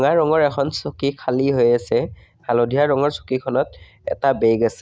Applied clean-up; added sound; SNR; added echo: none; none; none; none.